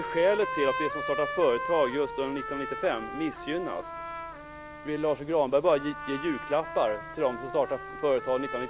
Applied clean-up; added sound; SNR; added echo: none; Trumpet; 8 dB; none.